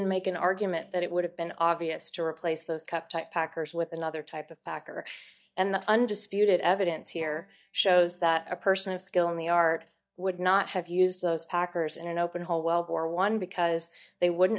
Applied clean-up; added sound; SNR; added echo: neural mask model DeepFilterNet 3.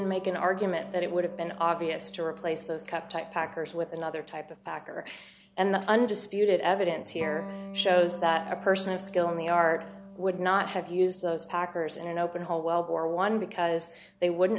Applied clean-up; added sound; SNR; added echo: none; Electric guitar; 17 dB; none.